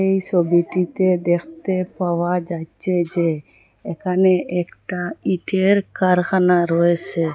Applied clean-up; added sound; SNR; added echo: none; none; none; none.